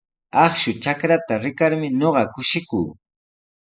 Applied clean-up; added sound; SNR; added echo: neural mask model Resemble Enhance denoiser.